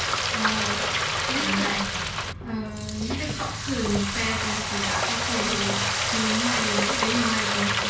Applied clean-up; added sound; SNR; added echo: none; Frying (food); -3 dB; reverberation time 0.4 s.